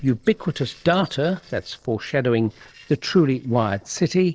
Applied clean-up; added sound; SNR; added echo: neural separator model SepFormer DNS4.